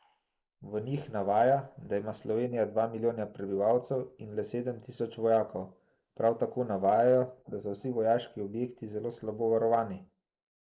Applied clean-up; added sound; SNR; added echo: neural mask model Resemble Enhance denoiser.